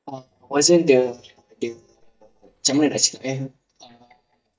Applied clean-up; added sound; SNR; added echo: neural mask model DeepFilterNet 3.